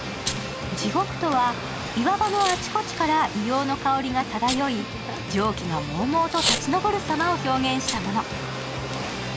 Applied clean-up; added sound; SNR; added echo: none; Packing tape, duct tape / Tearing; 11 dB; none.